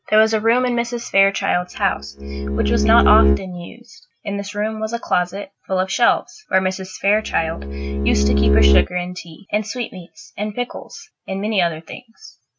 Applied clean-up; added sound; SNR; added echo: neural mask model RNNoise.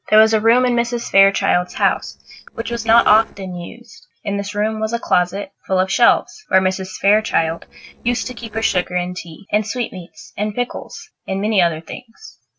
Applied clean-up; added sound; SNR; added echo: neural separator model SepFormer DNS4.